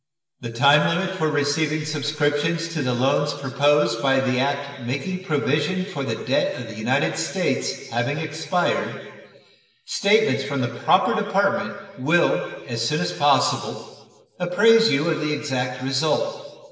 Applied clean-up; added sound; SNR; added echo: none; none; none; reverberation time 1.5 s.